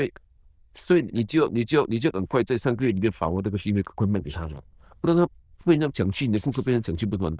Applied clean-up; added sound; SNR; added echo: neural diffusion model UNIVERSE++.